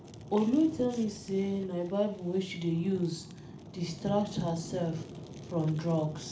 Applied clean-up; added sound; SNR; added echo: none; Fire; 14 dB; reverberation time 0.4 s.